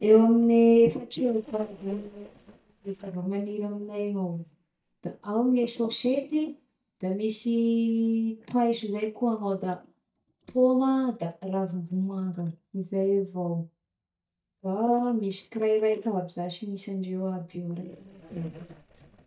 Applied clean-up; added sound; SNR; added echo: neural mask model DeepFilterNet 3.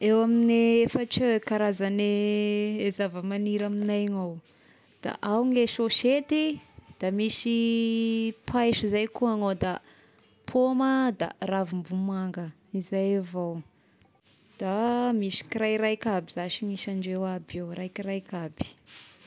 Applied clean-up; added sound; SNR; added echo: none; none; none; none.